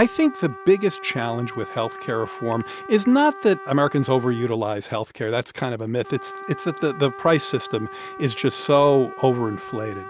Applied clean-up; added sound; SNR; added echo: none; Trumpet; 15 dB; none.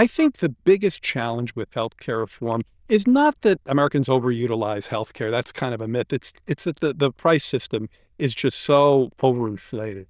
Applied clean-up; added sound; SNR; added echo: neural diffusion model UNIVERSE++.